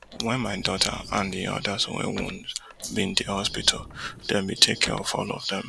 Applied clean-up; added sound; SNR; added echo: none; Sliding door / Slam / Wood; 15 dB; none.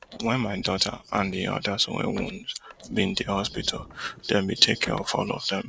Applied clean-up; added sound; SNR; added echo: neural mask model RNNoise.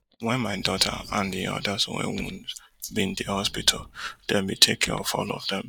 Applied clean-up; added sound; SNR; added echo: neural mask model DeepFilterNet 3.